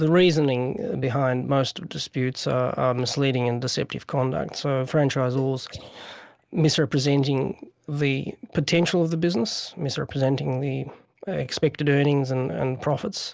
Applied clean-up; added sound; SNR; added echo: neural mask model Resemble Enhance denoiser.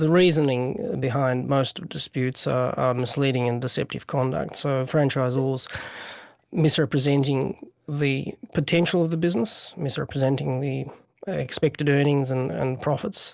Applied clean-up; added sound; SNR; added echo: neural separator model SepFormer DNS4.